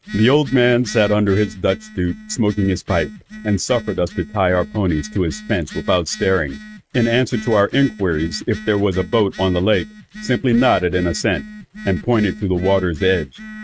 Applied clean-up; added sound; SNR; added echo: neural mask model RNNoise.